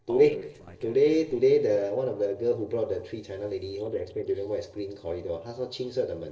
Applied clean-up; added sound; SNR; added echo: neural separator model SepFormer DNS4.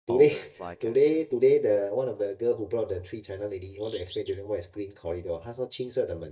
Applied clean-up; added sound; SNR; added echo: neural mask model DeepFilterNet 3.